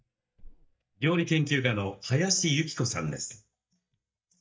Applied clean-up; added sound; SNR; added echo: neural mask model DeepFilterNet 3.